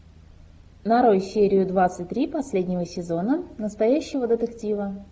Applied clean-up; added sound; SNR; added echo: none; none; none; none.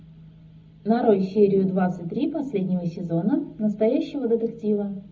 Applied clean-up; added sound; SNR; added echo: none; none; none; reverberation time 0.4 s.